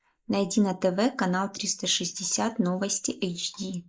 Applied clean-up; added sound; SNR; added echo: neural mask model Resemble Enhance denoiser.